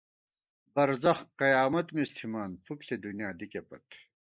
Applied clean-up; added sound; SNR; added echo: neural mask model Resemble Enhance denoiser.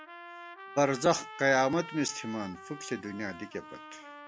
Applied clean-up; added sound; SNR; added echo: none; Trumpet; 15 dB; none.